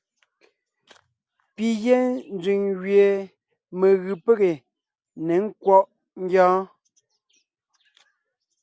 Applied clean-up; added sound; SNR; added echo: none; none; none; none.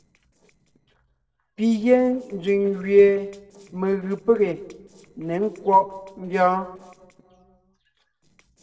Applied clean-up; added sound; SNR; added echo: neural separator model SepFormer DNS4.